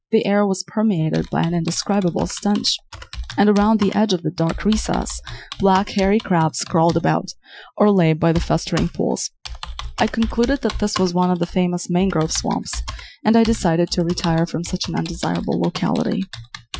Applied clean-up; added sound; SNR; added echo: classical method Wiener filter.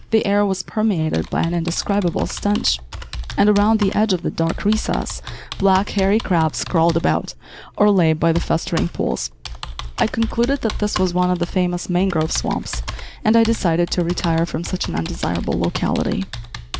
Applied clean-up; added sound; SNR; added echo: none; Computer keyboard; 11 dB; none.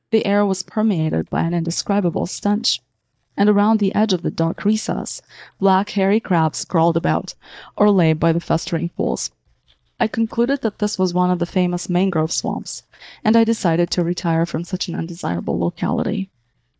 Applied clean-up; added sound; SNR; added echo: neural mask model DeepFilterNet 3.